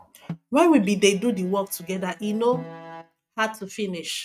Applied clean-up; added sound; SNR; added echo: neural mask model RNNoise.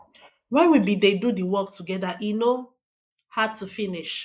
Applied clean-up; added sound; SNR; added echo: neural mask model Resemble Enhance denoiser.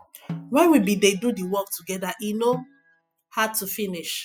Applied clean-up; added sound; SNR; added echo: classical method spectral subtraction.